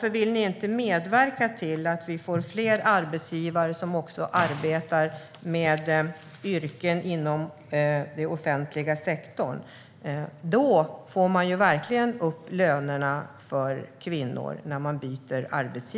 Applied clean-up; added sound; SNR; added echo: none; none; none; none.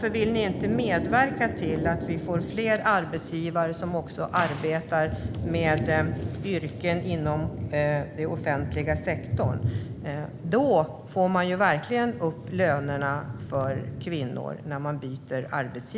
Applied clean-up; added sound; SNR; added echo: none; Thunder; 6 dB; none.